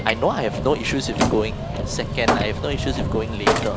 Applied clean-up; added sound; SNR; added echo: none; Motor vehicle (road) + Wood; -1 dB; none.